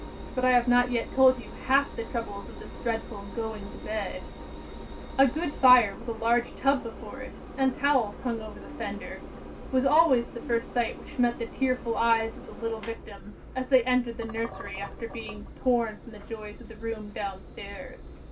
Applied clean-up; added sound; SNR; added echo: none; Engine; 12 dB; reverberation time 0.2 s.